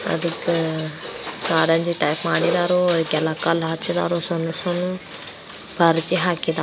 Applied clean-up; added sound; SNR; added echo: none; none; none; none.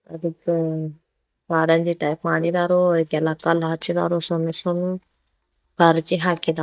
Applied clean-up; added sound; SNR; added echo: neural mask model DeepFilterNet 3.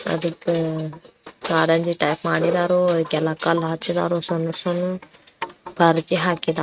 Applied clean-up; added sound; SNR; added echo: neural mask model RNNoise.